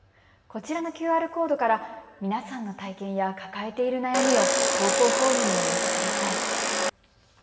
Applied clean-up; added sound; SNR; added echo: none; Domestic sounds, home sounds; -4 dB; reverberation time 1.8 s.